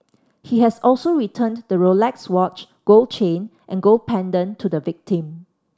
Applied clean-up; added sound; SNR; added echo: none; none; none; none.